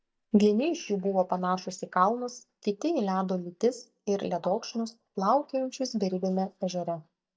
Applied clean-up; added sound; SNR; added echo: neural mask model DeepFilterNet 3.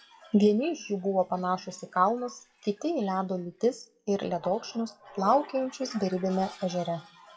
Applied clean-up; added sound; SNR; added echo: classical method WPE with log-MMSE.